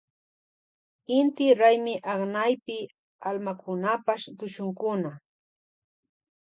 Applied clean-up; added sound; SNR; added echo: none; none; none; none.